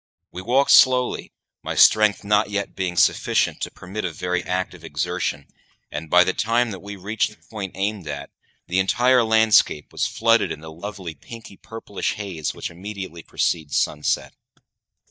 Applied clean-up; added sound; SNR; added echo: neural mask model DeepFilterNet 3.